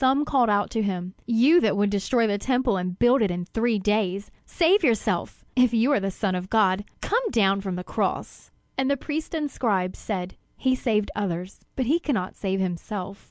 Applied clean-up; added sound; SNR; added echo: none; none; none; none.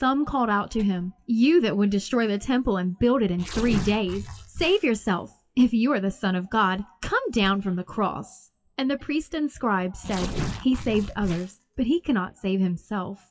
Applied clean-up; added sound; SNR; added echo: classical method WPE with log-MMSE.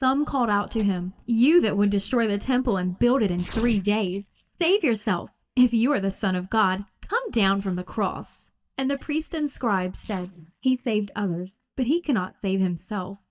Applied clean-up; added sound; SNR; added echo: neural mask model DeepFilterNet 3.